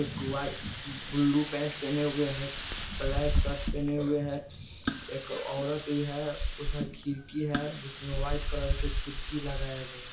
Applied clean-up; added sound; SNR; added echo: none; Hiss; 1 dB; reverberation time 0.4 s.